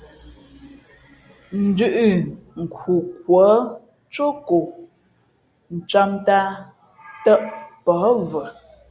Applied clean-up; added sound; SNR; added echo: none; none; none; none.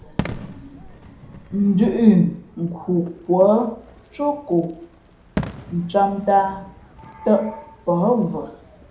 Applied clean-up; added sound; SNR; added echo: none; Fireworks; 15 dB; reverberation time 0.4 s.